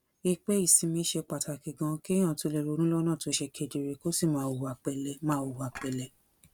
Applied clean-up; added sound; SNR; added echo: none; Dishes, pots, and pans / Chink, clink; 18 dB; none.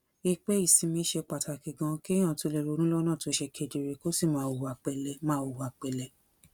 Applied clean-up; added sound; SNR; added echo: none; none; none; none.